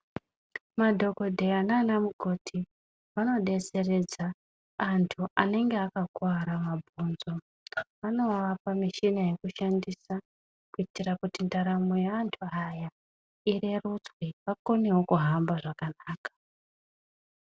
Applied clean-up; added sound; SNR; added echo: none; none; none; none.